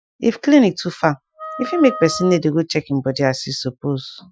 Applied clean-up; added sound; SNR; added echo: classical method Wiener filter.